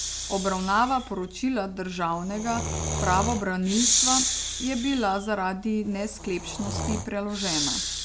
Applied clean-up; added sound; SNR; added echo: none; Breathing; 2 dB; none.